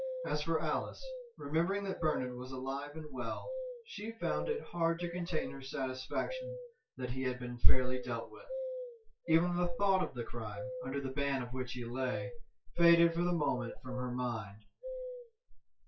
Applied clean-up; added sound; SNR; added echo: classical method WPE with log-MMSE.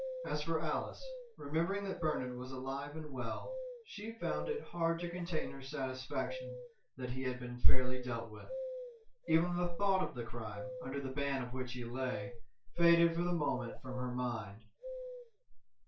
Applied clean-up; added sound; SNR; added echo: none; Bird vocalization, bird call, bird song; 16 dB; reverberation time 0.2 s.